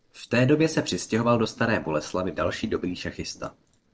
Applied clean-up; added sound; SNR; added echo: neural separator model SepFormer DNS4.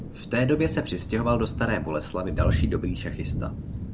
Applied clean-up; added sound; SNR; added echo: none; Thunder / Rain; 2 dB; none.